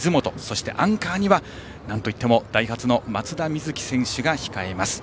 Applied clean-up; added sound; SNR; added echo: none; none; none; none.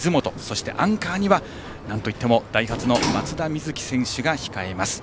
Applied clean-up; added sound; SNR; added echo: none; Sliding door; 10 dB; none.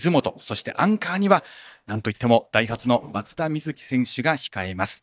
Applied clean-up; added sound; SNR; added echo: neural mask model DeepFilterNet 3.